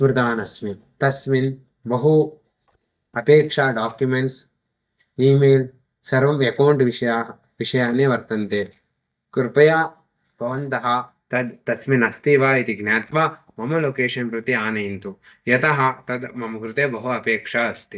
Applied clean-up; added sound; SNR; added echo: neural mask model DeepFilterNet 3.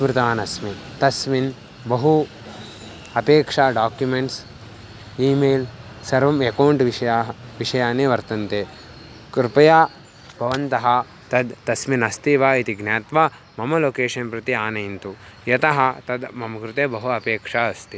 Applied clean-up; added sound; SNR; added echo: none; none; none; none.